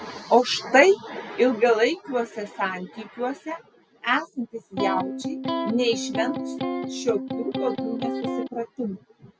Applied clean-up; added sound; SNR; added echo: none; Electric guitar; 3 dB; none.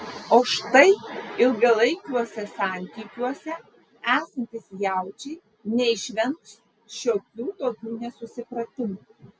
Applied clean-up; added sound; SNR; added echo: none; none; none; none.